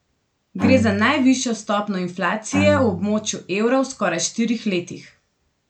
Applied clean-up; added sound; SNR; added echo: none; Bowed string instrument; 7 dB; none.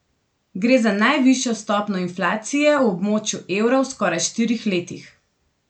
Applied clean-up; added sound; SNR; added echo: none; none; none; none.